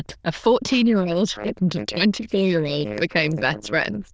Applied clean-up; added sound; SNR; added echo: neural diffusion model UNIVERSE++.